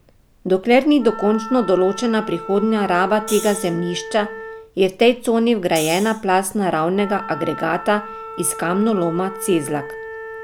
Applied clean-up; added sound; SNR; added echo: none; Wind instrument, woodwind instrument + Hi-hat; 13 dB; none.